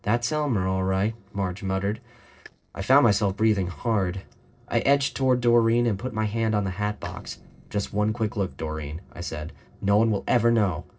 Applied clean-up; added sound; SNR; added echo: neural separator model SepFormer DNS4.